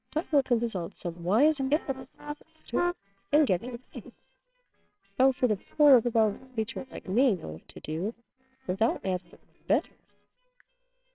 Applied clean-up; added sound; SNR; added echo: neural separator model SepFormer WHAMR!.